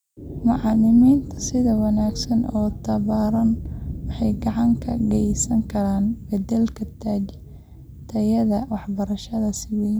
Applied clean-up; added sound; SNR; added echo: none; none; none; none.